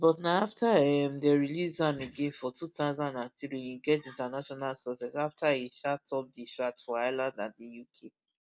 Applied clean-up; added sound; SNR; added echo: neural mask model Resemble Enhance denoiser.